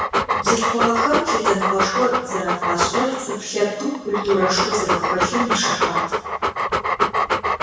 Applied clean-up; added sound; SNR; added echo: none; Dog; -1 dB; reverberation time 1.0 s.